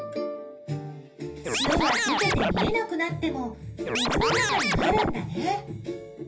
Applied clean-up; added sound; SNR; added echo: none; Scratching (performance technique); -4 dB; reverberation time 0.3 s.